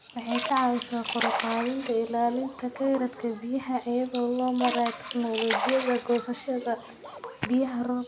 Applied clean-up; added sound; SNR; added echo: none; Splash, splatter; 8 dB; none.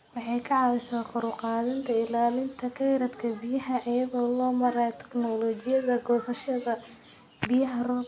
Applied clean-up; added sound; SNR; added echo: none; none; none; none.